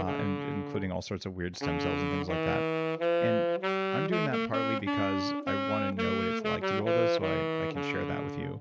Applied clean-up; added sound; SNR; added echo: none; Wind instrument, woodwind instrument; -4 dB; none.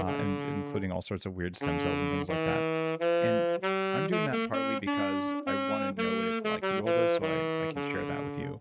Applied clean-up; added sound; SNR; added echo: neural mask model RNNoise.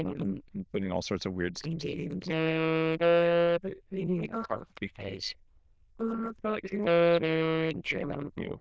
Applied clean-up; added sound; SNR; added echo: neural diffusion model UNIVERSE++.